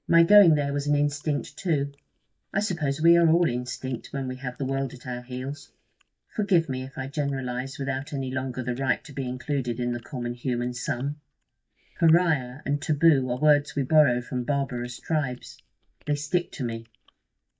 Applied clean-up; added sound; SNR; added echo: neural mask model DeepFilterNet 3.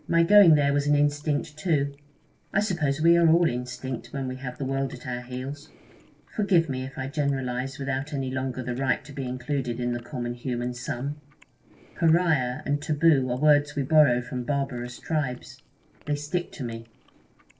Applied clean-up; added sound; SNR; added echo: neural separator model SepFormer DNS4.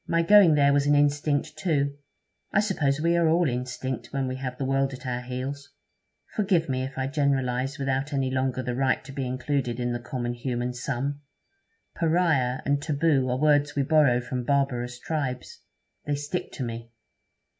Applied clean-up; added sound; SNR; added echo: none; none; none; none.